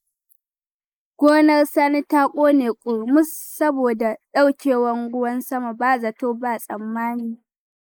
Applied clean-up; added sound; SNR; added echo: neural mask model Resemble Enhance denoiser.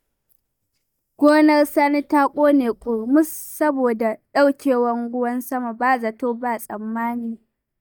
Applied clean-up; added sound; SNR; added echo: neural mask model DeepFilterNet 3.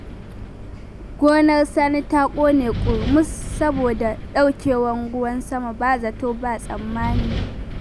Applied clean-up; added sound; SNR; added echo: none; Wind; 8 dB; none.